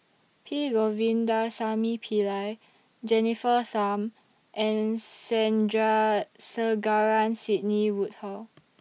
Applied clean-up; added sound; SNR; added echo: none; none; none; none.